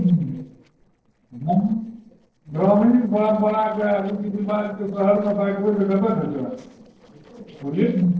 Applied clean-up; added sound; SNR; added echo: neural separator model SepFormer DNS4.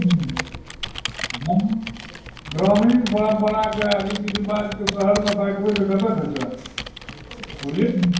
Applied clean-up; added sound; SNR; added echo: none; Computer keyboard; 11 dB; reverberation time 0.9 s.